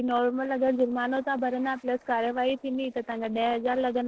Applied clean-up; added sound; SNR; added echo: neural separator model SepFormer DNS4.